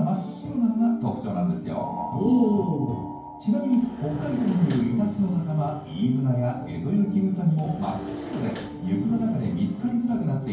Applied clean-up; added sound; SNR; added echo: none; Engine / Mechanisms; 18 dB; reverberation time 0.9 s.